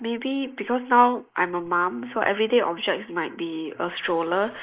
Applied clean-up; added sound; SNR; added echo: neural mask model Resemble Enhance denoiser.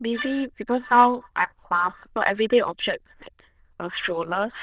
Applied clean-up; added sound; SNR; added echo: neural diffusion model UNIVERSE++.